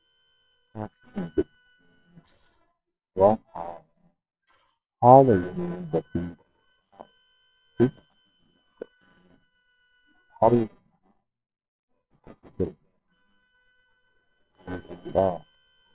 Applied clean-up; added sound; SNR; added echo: neural separator model SepFormer WHAMR!.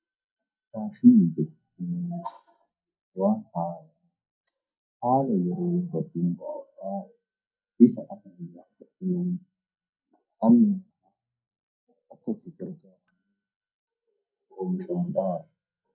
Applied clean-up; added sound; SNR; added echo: neural mask model DeepFilterNet 3.